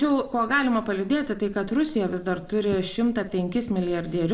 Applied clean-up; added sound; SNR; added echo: none; Liquid; 20 dB; reverberation time 0.7 s.